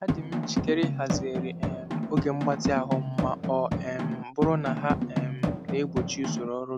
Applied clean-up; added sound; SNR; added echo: none; Drum; -1 dB; none.